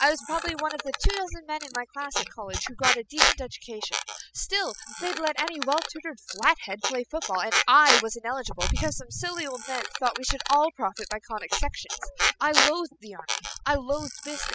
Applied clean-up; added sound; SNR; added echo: classical method spectral subtraction.